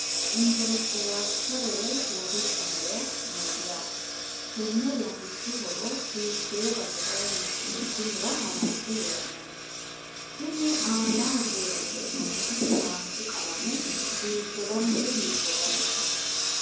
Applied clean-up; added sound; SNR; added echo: none; Engine; -2 dB; reverberation time 0.5 s.